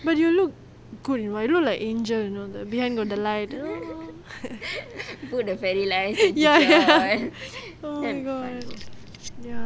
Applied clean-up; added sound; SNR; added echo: none; none; none; none.